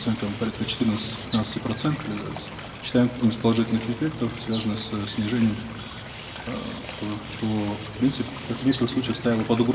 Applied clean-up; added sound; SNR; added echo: none; Water / Bird; 12 dB; reverberation time 2.3 s.